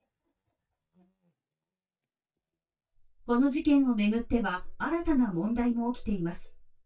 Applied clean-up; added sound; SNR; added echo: neural mask model DeepFilterNet 3.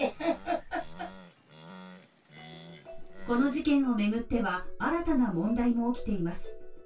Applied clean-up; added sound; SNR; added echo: none; Animal; 20 dB; reverberation time 0.2 s.